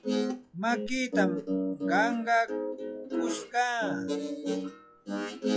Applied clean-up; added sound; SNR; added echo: classical method log-MMSE.